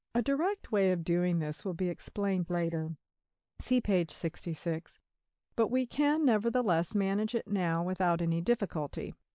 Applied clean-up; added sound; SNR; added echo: neural mask model Resemble Enhance denoiser.